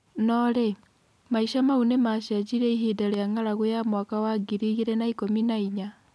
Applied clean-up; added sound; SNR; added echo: none; none; none; none.